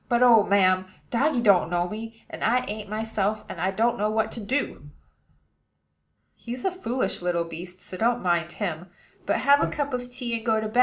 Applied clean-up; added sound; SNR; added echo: none; none; none; none.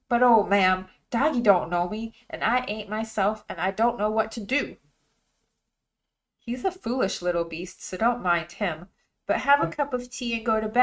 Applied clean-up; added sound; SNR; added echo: neural mask model RNNoise.